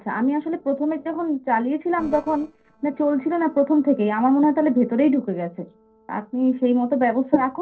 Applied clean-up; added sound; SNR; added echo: neural separator model SepFormer DNS4.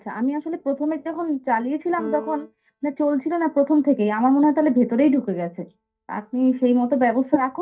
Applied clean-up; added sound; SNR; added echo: neural mask model DeepFilterNet 3.